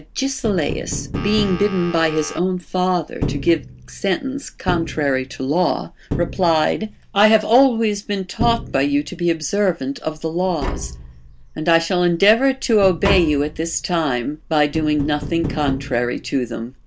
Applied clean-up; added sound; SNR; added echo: none; Telephone + Tap; 10 dB; none.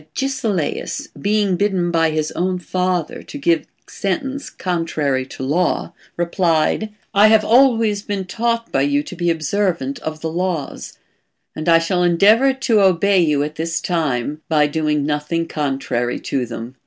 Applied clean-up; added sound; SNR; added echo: none; none; none; none.